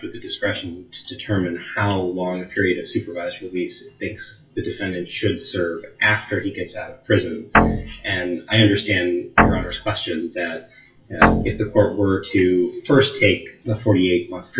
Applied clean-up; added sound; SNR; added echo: classical method WPE with log-MMSE.